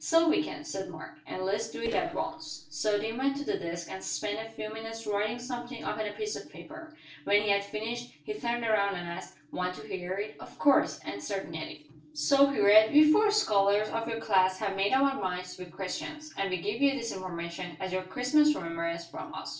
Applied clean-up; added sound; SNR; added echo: neural separator model SepFormer DNS4.